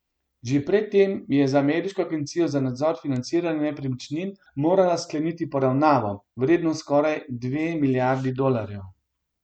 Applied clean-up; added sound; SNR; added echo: none; none; none; none.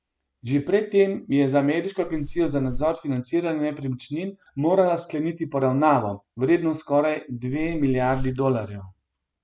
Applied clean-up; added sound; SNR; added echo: none; Wind; 8 dB; none.